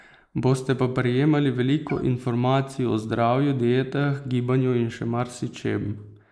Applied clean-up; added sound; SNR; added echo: neural mask model Resemble Enhance denoiser.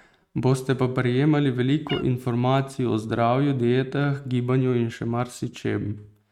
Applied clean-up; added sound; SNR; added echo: neural mask model RNNoise.